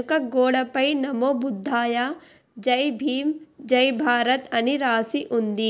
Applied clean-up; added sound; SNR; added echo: none; none; none; none.